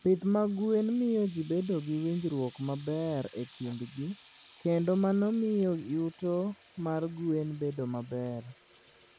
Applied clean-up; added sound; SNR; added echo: none; Sink (filling or washing) / Water tap, faucet; 19 dB; none.